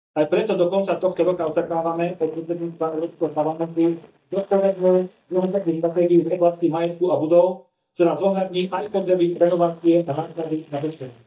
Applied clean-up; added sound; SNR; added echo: neural mask model DeepFilterNet 3.